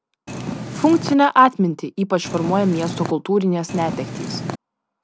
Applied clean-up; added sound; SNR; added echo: none; Purr; 8 dB; none.